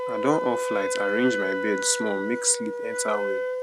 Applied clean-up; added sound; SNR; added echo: none; Wind instrument, woodwind instrument; 1 dB; none.